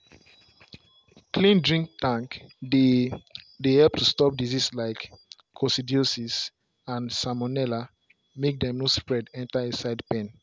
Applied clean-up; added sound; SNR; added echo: none; none; none; none.